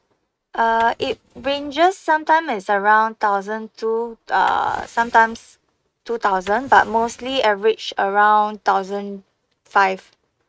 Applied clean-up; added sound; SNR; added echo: neural mask model RNNoise.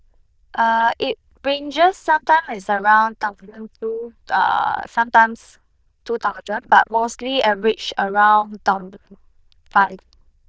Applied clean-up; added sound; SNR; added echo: neural diffusion model UNIVERSE++.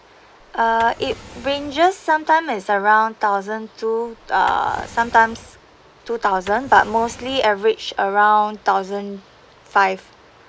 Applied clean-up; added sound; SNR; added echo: none; Drawer open or close; 19 dB; none.